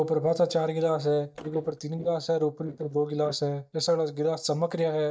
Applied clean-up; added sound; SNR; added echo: neural mask model DeepFilterNet 3.